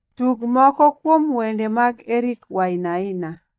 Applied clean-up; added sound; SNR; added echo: neural mask model DeepFilterNet 3.